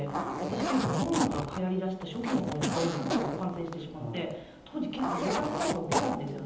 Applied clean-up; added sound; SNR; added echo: none; Zipper (clothing); 1 dB; reverberation time 0.9 s.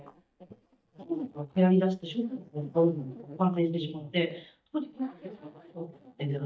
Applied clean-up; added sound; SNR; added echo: neural mask model DeepFilterNet 3.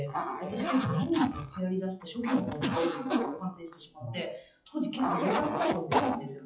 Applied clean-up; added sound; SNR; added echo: classical method WPE with log-MMSE.